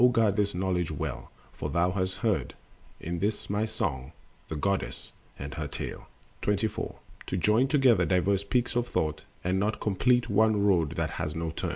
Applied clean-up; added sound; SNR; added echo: none; none; none; none.